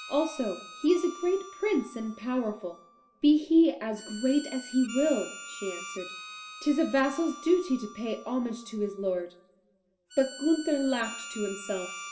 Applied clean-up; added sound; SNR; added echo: none; Harmonica; 15 dB; reverberation time 0.8 s.